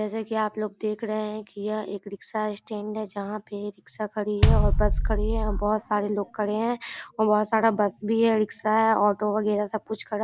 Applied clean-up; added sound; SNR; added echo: none; Bass drum; -4 dB; none.